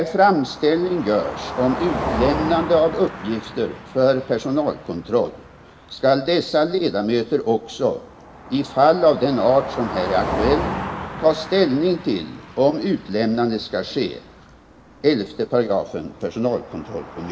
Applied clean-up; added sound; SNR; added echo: none; Car passing by; 11 dB; reverberation time 0.7 s.